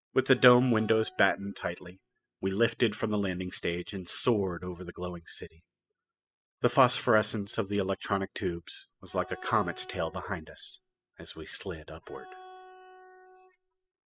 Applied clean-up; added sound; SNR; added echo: classical method spectral subtraction.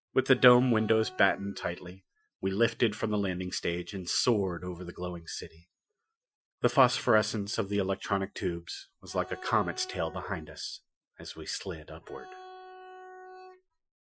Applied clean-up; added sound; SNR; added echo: classical method Wiener filter.